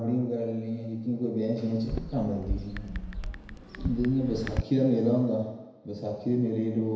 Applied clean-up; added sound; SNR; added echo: none; Chatter / Chirp, tweet / Car passing by / Typing; 7 dB; reverberation time 1.0 s.